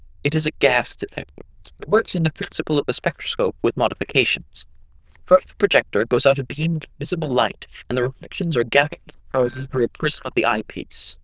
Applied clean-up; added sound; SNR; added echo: neural diffusion model UNIVERSE++.